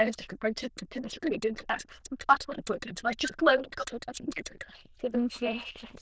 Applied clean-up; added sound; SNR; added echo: neural diffusion model UNIVERSE++.